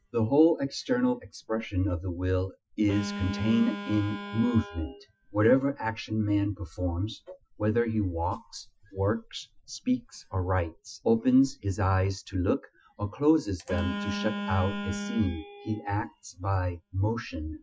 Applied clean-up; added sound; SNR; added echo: classical method Wiener filter.